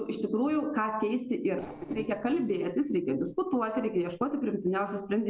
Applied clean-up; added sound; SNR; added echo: neural separator model SepFormer DNS4.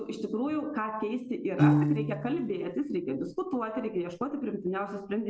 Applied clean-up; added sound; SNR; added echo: none; Piano; 1 dB; none.